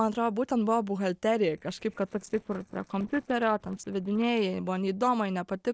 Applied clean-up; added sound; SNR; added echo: neural separator model SepFormer DNS4.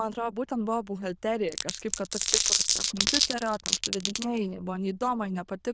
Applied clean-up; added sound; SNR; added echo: neural diffusion model UNIVERSE++.